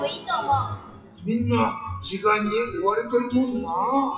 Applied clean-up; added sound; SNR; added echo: classical method WPE with log-MMSE.